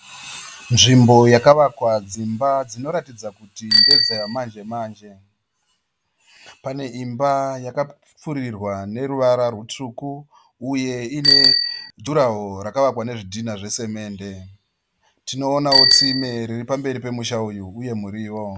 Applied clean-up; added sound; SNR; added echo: none; Bicycle bell; 0 dB; none.